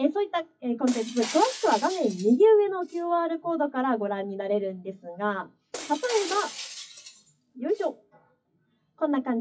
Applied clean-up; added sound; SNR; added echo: classical method WPE with log-MMSE.